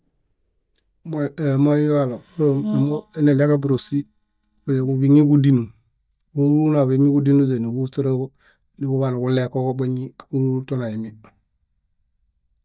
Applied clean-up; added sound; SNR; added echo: neural mask model DeepFilterNet 3.